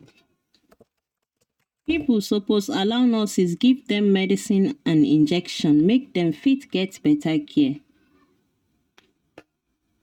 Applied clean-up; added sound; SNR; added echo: neural mask model RNNoise.